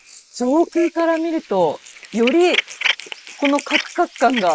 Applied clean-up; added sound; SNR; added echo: neural mask model Resemble Enhance denoiser.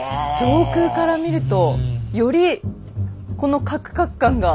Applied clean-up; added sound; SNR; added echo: none; none; none; none.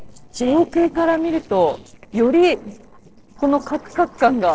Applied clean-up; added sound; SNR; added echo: neural separator model SepFormer DNS4.